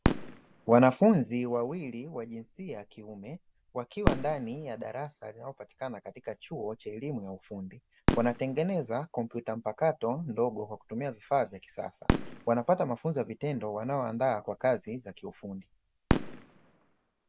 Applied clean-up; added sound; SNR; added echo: none; Fireworks; 5 dB; none.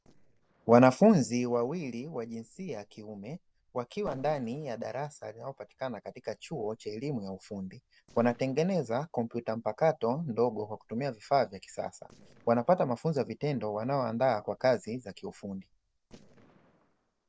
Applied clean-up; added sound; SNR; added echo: neural separator model SepFormer DNS4.